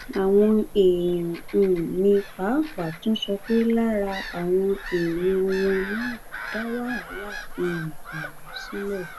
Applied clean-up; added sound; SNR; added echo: none; Gull, seagull / Bird vocalization, bird call, bird song; 12 dB; none.